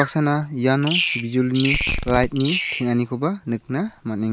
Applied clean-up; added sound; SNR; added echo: none; Fireworks + Bird vocalization, bird call, bird song; 6 dB; none.